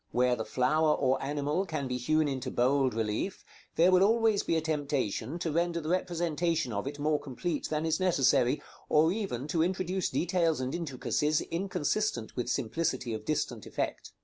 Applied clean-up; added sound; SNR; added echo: none; none; none; none.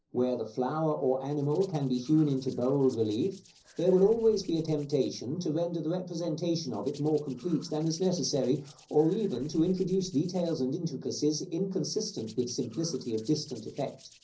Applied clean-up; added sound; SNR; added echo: neural separator model SepFormer DNS4.